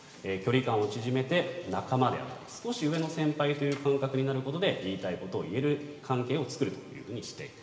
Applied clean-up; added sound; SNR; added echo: none; none; none; reverberation time 2.0 s.